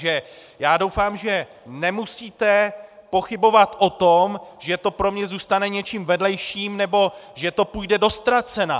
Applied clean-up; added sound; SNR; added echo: none; none; none; none.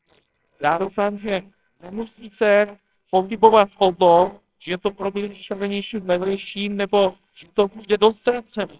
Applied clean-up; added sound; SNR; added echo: neural separator model SepFormer WHAMR!.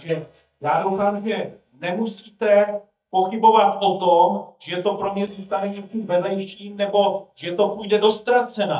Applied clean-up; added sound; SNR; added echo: neural mask model DeepFilterNet 3.